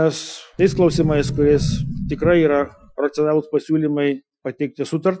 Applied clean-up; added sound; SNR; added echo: classical method Wiener filter.